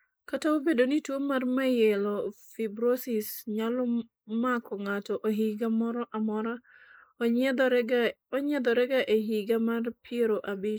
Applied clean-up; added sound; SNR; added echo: neural mask model Resemble Enhance denoiser.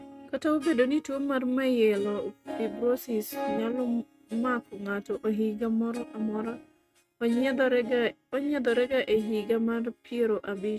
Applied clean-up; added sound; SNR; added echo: neural mask model RNNoise.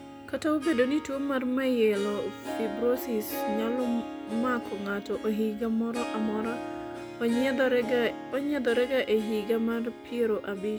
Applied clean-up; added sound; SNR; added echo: none; Harp; 9 dB; none.